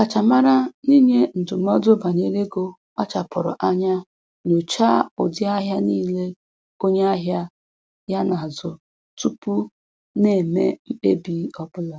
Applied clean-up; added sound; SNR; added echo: none; none; none; none.